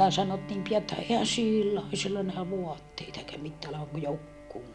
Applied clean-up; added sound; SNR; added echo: none; Bowed string instrument; 14 dB; none.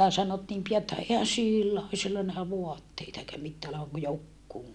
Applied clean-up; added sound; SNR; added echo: none; none; none; none.